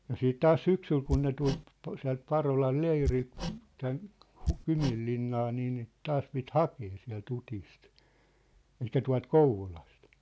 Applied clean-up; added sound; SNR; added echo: none; Hammer; 7 dB; none.